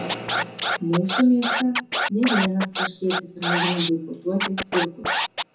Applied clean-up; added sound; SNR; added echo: none; Scratching (performance technique); 1 dB; reverberation time 0.6 s.